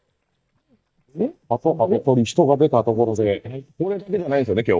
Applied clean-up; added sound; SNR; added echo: neural mask model DeepFilterNet 3.